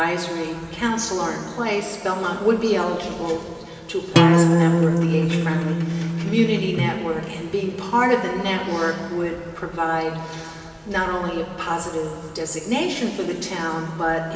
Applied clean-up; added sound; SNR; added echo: none; Acoustic guitar; -5 dB; reverberation time 2.7 s.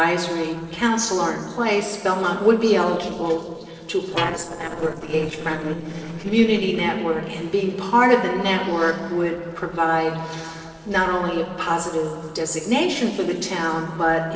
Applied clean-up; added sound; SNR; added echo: neural separator model SepFormer DNS4.